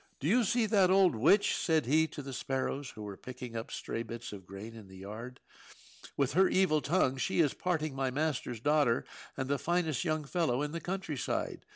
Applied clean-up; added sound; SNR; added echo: none; none; none; none.